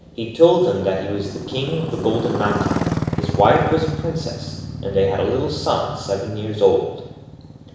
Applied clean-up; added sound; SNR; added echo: none; Motorcycle; 7 dB; reverberation time 1.0 s.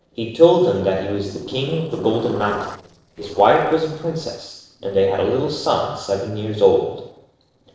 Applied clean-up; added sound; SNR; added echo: neural separator model SepFormer DNS4.